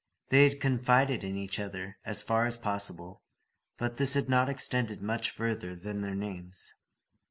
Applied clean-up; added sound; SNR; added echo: none; none; none; none.